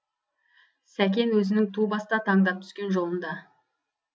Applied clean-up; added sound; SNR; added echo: none; none; none; none.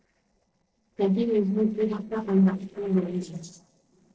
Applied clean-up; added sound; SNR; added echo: neural separator model SepFormer DNS4.